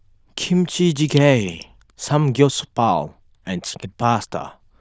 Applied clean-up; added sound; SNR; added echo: neural diffusion model UNIVERSE++.